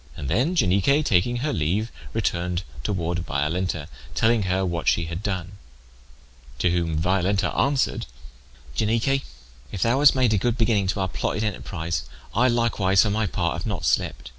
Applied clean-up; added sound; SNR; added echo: none; none; none; none.